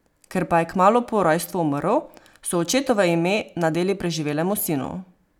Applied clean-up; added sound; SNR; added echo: none; none; none; none.